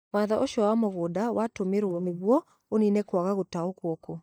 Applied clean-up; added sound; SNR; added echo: neural mask model DeepFilterNet 3.